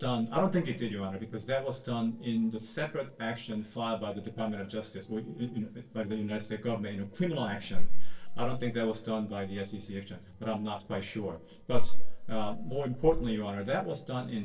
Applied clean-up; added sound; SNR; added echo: neural separator model SepFormer DNS4.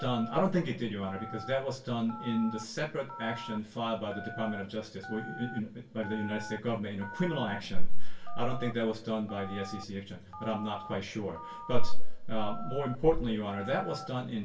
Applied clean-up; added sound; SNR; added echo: none; Telephone; 18 dB; reverberation time 0.2 s.